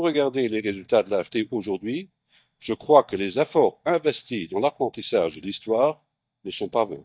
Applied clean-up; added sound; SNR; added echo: neural mask model DeepFilterNet 3.